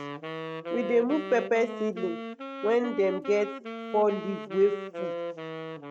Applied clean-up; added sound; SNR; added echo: neural mask model RNNoise.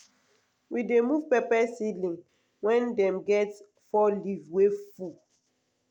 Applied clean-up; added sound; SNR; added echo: none; none; none; none.